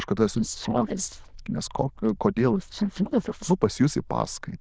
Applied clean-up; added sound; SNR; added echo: neural diffusion model UNIVERSE++.